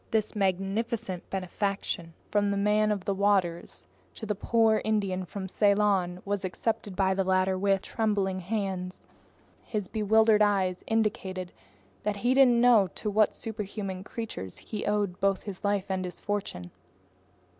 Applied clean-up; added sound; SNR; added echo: none; none; none; none.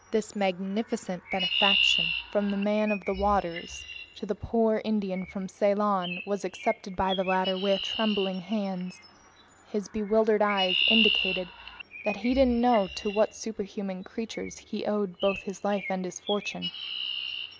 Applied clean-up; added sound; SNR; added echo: none; Chirp, tweet; 5 dB; none.